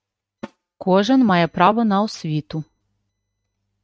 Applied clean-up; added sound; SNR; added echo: neural mask model RNNoise.